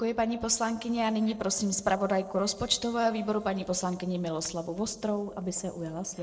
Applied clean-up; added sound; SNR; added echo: neural separator model SepFormer DNS4.